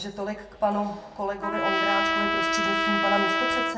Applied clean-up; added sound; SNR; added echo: none; Trumpet; -3 dB; reverberation time 0.5 s.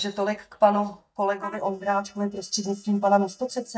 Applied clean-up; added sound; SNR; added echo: neural mask model DeepFilterNet 3.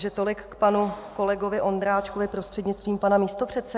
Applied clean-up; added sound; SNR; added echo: none; none; none; none.